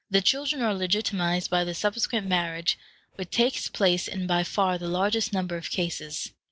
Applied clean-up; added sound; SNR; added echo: neural separator model SepFormer DNS4.